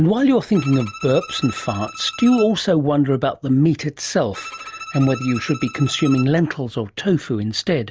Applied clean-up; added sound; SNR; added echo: none; Bowed string instrument; 16 dB; none.